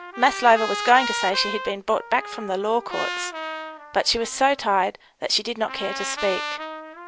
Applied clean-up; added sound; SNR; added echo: none; Trumpet; 9 dB; none.